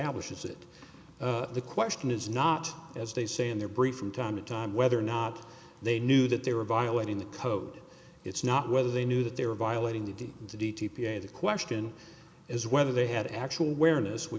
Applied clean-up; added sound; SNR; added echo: none; none; none; none.